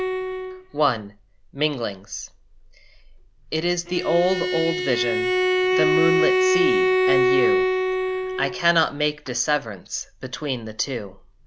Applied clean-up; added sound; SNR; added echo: none; Bowed string instrument; -2 dB; none.